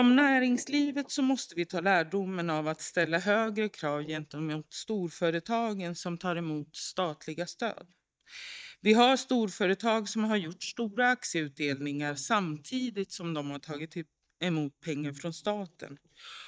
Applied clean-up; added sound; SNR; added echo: neural mask model DeepFilterNet 3.